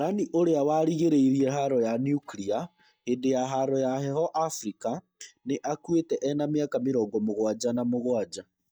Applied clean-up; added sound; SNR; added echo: neural mask model DeepFilterNet 3.